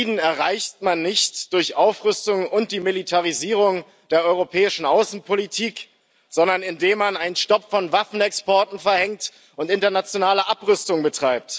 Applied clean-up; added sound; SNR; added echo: none; none; none; none.